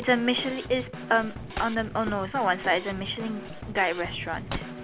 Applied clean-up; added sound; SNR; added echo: none; Wood + Snare drum / Drum kit; 9 dB; none.